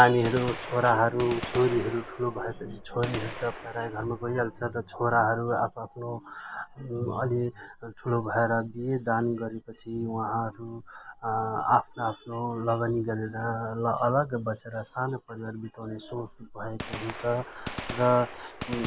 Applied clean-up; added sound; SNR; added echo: none; Gunshot, gunfire; 14 dB; none.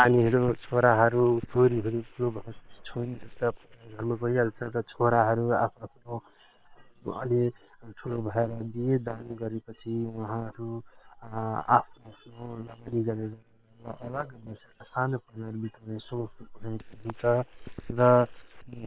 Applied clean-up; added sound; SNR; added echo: neural separator model SepFormer WHAM!.